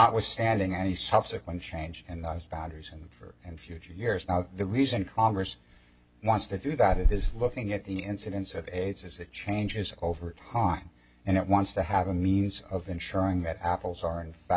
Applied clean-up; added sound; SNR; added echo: none; none; none; none.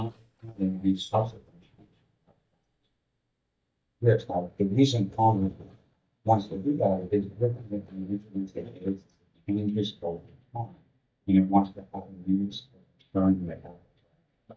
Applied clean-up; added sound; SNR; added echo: neural mask model DeepFilterNet 3.